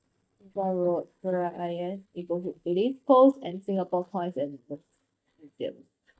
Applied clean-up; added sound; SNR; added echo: neural mask model DeepFilterNet 3.